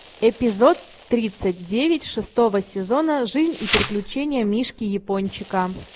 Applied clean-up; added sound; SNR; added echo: none; Insect; 11 dB; none.